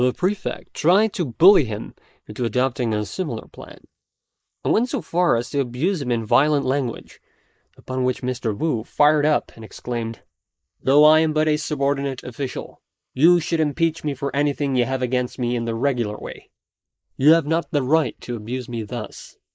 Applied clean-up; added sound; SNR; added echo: neural mask model Resemble Enhance denoiser.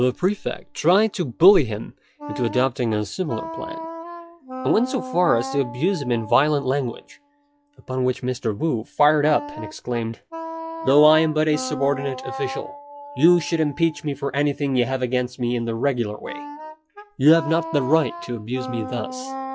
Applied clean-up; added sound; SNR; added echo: classical method log-MMSE.